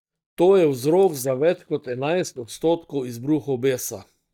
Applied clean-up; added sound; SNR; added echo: neural mask model DeepFilterNet 3.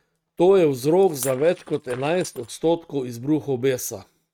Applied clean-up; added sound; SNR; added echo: neural mask model RNNoise.